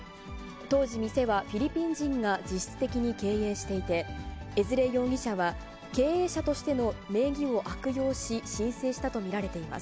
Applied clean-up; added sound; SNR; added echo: none; none; none; none.